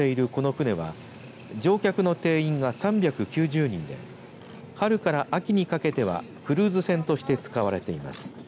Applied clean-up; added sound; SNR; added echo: none; none; none; none.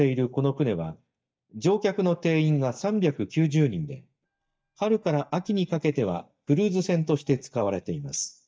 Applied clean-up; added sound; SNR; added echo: neural mask model DeepFilterNet 3.